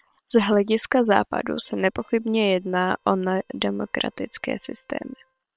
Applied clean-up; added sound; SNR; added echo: neural separator model SepFormer WHAM!.